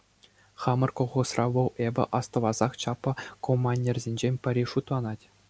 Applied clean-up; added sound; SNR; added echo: none; none; none; none.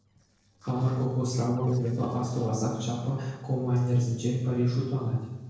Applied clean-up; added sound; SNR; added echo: neural separator model SepFormer DNS4.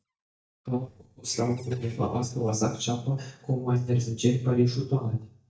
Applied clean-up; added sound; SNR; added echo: neural mask model DeepFilterNet 3.